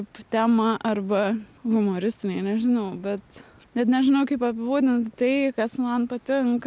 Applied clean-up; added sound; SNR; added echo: none; none; none; none.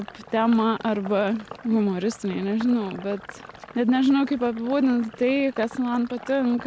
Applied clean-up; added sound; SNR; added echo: none; Sink (filling or washing); 19 dB; none.